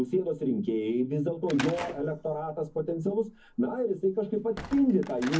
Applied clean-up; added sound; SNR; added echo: none; Slam / Wood; 15 dB; reverberation time 0.3 s.